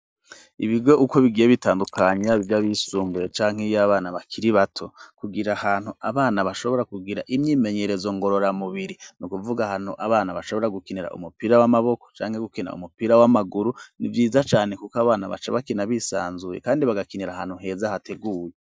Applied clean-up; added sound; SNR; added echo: neural mask model Resemble Enhance denoiser.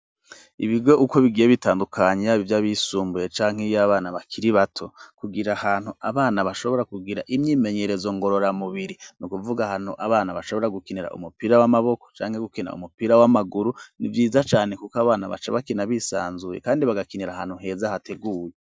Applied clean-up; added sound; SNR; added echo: none; none; none; none.